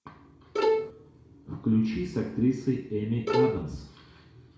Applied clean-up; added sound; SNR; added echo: none; Bowed string instrument; -2 dB; reverberation time 0.6 s.